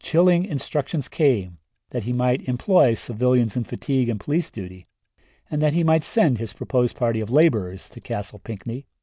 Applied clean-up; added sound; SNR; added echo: none; none; none; none.